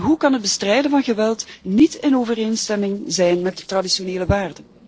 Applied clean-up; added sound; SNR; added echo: neural separator model SepFormer DNS4.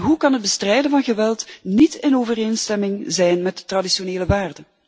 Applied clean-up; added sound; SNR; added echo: none; none; none; none.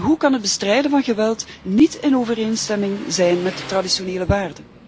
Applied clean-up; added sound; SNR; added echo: none; Engine; 19 dB; none.